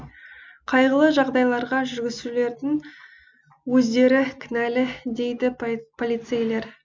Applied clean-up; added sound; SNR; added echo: none; none; none; none.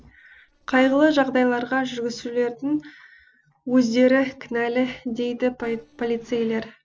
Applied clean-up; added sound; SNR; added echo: neural separator model SepFormer DNS4.